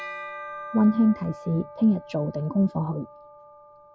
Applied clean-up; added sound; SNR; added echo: none; Bell; 15 dB; none.